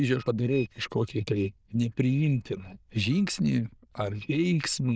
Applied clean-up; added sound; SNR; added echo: neural diffusion model UNIVERSE++.